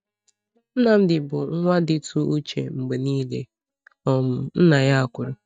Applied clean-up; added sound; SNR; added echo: neural mask model DeepFilterNet 3.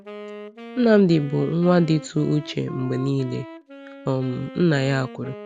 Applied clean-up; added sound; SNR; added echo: none; Wind instrument, woodwind instrument; 16 dB; none.